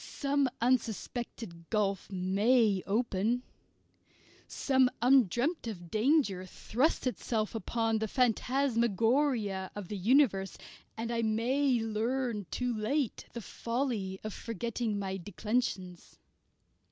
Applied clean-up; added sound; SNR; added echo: none; none; none; none.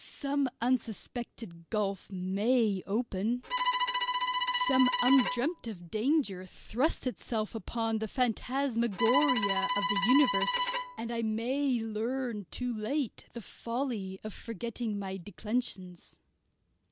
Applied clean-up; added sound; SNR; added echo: none; Bowed string instrument; 1 dB; none.